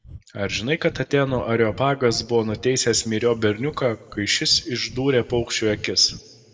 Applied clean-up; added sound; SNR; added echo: none; Breathing; 19 dB; reverberation time 1.2 s.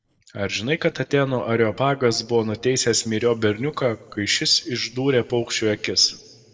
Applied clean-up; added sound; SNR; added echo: neural separator model SepFormer DNS4.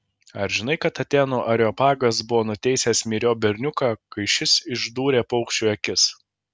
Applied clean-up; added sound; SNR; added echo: none; none; none; none.